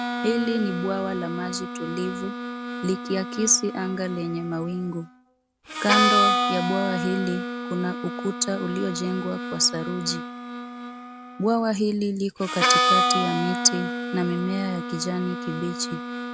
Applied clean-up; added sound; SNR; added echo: none; Harmonica; 1 dB; none.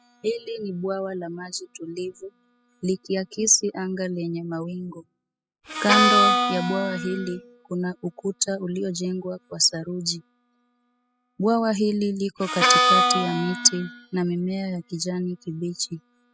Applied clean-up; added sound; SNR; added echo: classical method spectral subtraction.